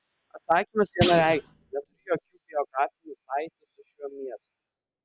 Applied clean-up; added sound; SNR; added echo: none; Thump, thud; 2 dB; none.